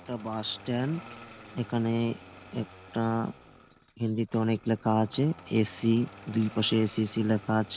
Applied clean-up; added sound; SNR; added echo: none; Engine starting; 20 dB; none.